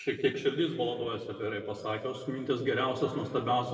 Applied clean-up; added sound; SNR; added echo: none; none; none; reverberation time 1.7 s.